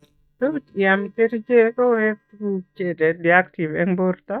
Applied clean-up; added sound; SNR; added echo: neural mask model DeepFilterNet 3.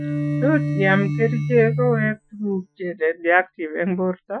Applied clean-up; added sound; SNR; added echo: classical method Wiener filter.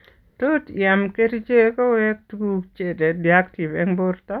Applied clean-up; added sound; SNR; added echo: none; none; none; none.